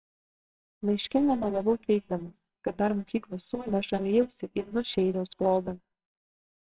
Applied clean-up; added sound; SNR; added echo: neural separator model SepFormer WHAMR!.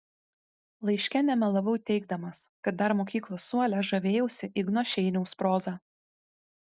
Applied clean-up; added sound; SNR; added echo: none; none; none; none.